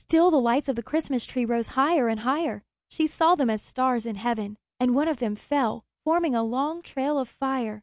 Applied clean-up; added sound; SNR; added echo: none; none; none; none.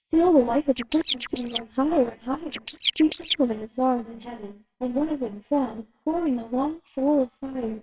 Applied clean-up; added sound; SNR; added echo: neural separator model SepFormer WHAMR!.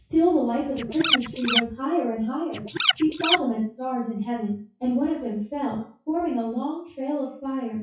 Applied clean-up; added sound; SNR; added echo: classical method WPE with log-MMSE.